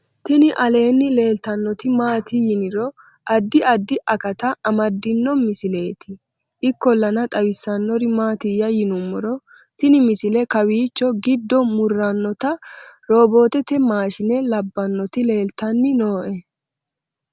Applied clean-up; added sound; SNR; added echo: none; none; none; none.